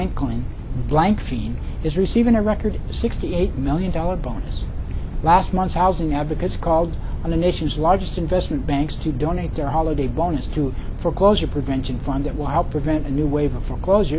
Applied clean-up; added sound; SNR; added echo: none; none; none; none.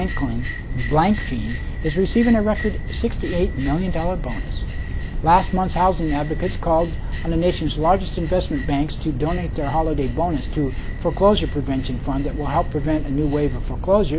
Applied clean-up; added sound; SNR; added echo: none; Bell; 14 dB; none.